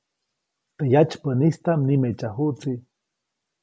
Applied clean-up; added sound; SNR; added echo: none; none; none; none.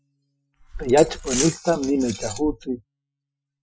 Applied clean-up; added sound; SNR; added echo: classical method Wiener filter.